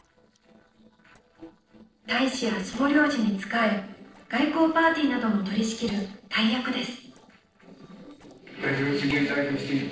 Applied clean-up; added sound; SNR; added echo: neural separator model SepFormer DNS4.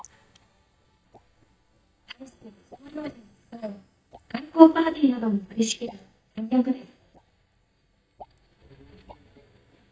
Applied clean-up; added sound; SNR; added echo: neural mask model DeepFilterNet 3.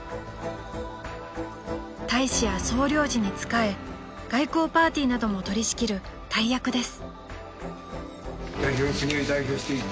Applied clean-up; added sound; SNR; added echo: none; none; none; none.